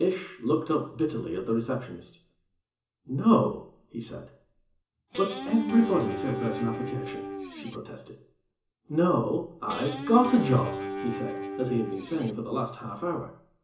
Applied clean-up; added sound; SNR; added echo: none; Guitar; 7 dB; reverberation time 0.7 s.